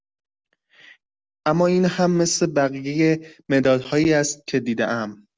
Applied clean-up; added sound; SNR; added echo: none; none; none; none.